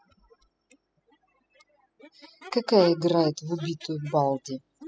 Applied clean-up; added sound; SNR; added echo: classical method spectral subtraction.